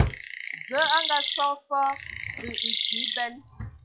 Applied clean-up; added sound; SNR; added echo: classical method log-MMSE.